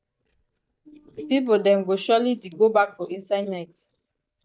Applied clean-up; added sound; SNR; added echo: neural mask model DeepFilterNet 3.